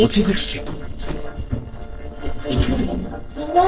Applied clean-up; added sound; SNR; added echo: neural separator model SepFormer DNS4.